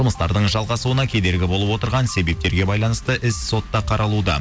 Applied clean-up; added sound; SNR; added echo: none; none; none; none.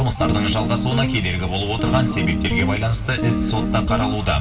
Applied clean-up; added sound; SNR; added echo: none; Guitar; 3 dB; reverberation time 2.9 s.